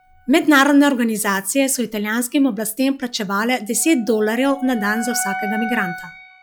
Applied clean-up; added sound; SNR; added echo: classical method log-MMSE.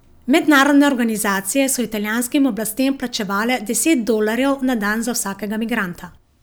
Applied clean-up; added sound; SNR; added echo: none; none; none; none.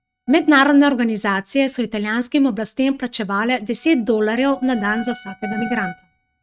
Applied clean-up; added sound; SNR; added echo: neural mask model RNNoise.